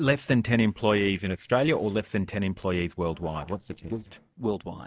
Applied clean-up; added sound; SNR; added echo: neural separator model SepFormer DNS4.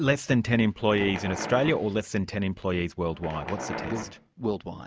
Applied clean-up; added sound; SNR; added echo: none; Wild animals; 11 dB; none.